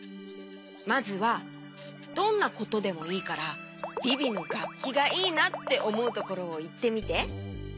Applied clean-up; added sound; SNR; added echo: none; none; none; none.